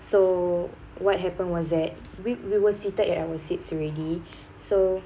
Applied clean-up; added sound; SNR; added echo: none; none; none; none.